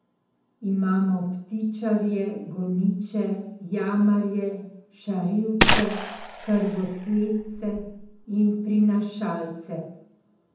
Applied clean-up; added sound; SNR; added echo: none; Gunshot, gunfire; 1 dB; reverberation time 0.8 s.